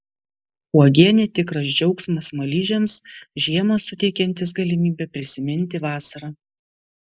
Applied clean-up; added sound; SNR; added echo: neural mask model Resemble Enhance denoiser.